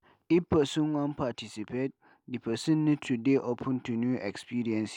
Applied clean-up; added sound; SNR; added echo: none; none; none; none.